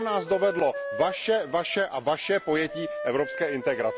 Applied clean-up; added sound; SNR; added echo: none; Wind instrument, woodwind instrument; 9 dB; none.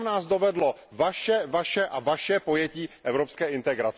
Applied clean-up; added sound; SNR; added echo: none; none; none; none.